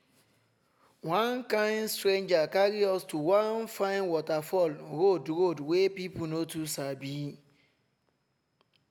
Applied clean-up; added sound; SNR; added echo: none; none; none; none.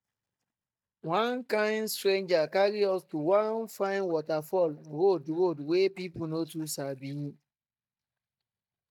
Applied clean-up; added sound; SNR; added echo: neural mask model DeepFilterNet 3.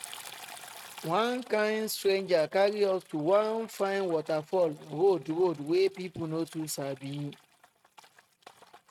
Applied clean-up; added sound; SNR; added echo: neural mask model RNNoise.